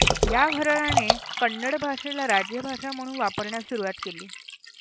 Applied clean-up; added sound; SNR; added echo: none; Liquid; 1 dB; none.